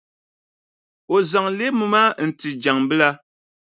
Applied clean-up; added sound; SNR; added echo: none; none; none; none.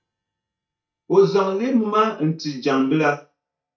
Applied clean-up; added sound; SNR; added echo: neural mask model DeepFilterNet 3.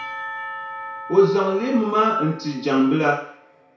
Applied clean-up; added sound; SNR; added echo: none; Church bell / Percussion; 14 dB; reverberation time 0.6 s.